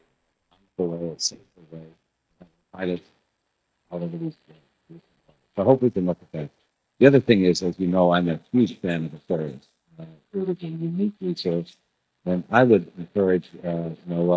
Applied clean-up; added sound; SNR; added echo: neural mask model DeepFilterNet 3.